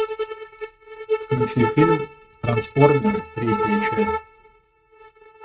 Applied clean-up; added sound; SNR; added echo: neural mask model RNNoise.